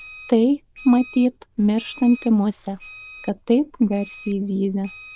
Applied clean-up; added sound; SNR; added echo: neural diffusion model UNIVERSE++.